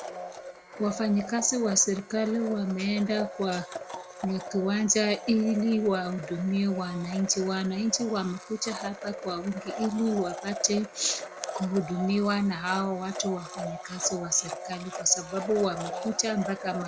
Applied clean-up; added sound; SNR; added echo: none; Domestic sounds, home sounds; 10 dB; none.